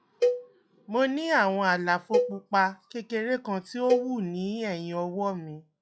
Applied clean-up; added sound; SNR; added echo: classical method log-MMSE.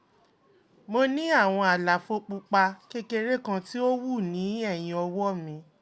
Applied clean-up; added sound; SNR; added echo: none; none; none; none.